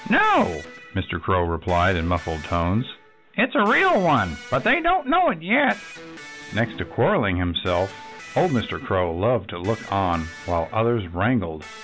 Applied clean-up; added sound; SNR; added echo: none; Electric guitar; 19 dB; none.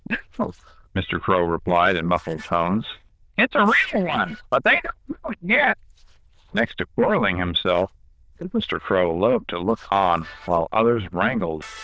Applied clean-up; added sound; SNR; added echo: neural diffusion model UNIVERSE++.